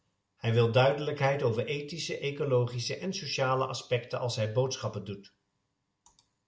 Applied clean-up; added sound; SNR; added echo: none; none; none; none.